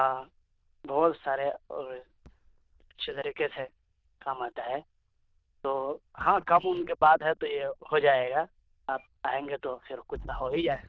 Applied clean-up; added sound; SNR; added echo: neural diffusion model UNIVERSE++.